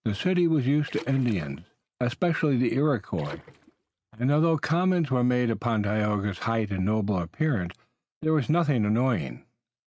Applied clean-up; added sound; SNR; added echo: neural mask model RNNoise.